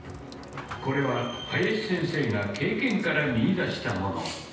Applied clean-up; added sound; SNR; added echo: none; Sink (filling or washing) / Water tap, faucet / Water; 16 dB; reverberation time 0.9 s.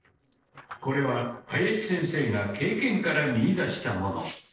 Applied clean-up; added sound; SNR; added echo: neural separator model SepFormer DNS4.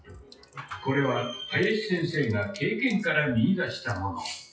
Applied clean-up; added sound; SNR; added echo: classical method WPE with log-MMSE.